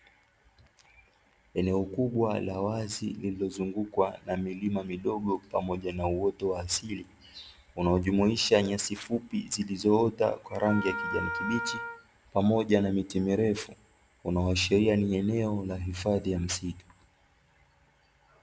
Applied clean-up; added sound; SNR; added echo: none; Wind instrument, woodwind instrument; 7 dB; none.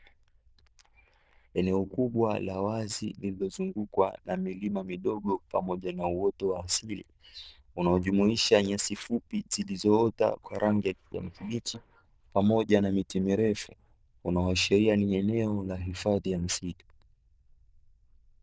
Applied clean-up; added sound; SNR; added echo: neural diffusion model UNIVERSE++.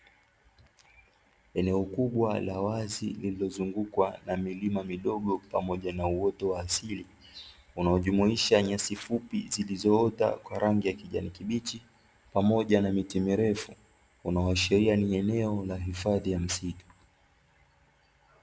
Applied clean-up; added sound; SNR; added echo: none; none; none; none.